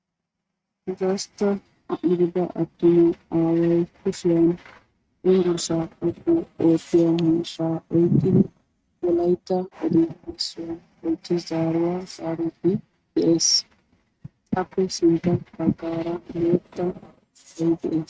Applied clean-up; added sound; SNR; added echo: neural mask model RNNoise.